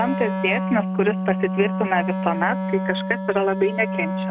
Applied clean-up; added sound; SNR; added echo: none; Wind instrument, woodwind instrument; 2 dB; none.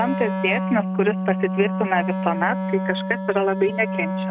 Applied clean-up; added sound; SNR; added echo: neural mask model RNNoise.